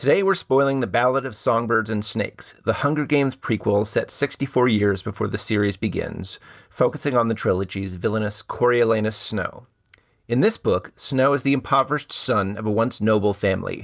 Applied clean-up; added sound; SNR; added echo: none; none; none; none.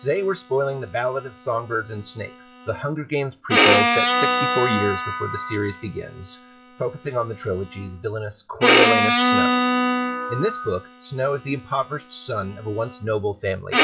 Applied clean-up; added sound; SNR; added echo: classical method log-MMSE.